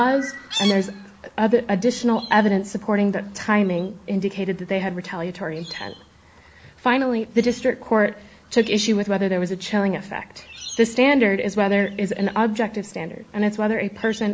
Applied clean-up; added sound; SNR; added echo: none; Chirp, tweet; 18 dB; none.